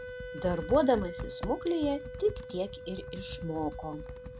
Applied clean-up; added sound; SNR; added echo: none; Computer keyboard + Wind instrument, woodwind instrument; 8 dB; none.